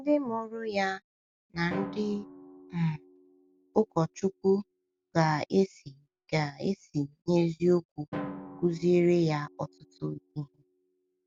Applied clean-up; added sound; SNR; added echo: none; Drum; 17 dB; none.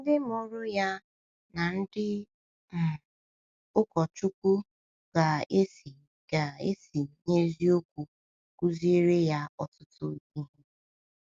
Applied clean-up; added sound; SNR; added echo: none; none; none; none.